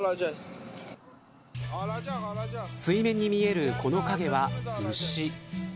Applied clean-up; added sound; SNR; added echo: none; none; none; none.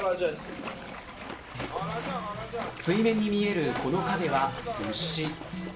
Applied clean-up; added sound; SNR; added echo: none; Splash, splatter; 10 dB; reverberation time 0.4 s.